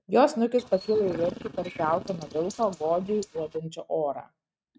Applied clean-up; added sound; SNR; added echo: neural mask model RNNoise.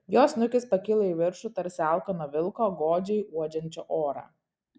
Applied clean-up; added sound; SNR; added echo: none; none; none; none.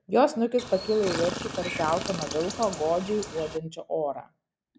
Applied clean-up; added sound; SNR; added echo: none; Chirp, tweet; 8 dB; none.